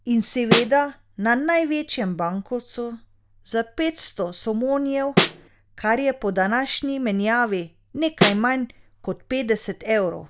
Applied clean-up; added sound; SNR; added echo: none; Snare drum; -4 dB; none.